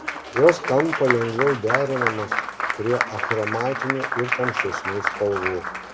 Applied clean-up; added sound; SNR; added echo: none; Applause; 3 dB; reverberation time 1.1 s.